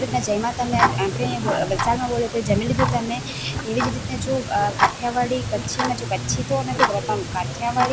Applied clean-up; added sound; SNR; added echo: none; Tick-tock; 3 dB; none.